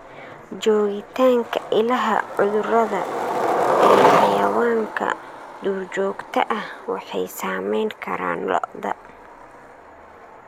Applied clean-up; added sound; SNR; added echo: none; Skateboard; 2 dB; none.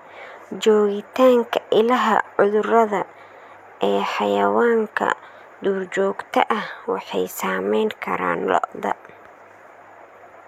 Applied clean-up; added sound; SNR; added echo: none; none; none; none.